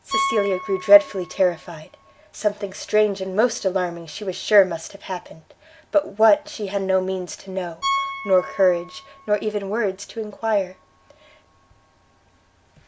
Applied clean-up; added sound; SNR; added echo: none; Piano; 12 dB; none.